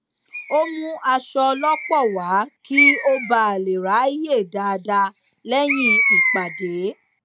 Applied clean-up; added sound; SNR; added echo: none; Bird; 3 dB; none.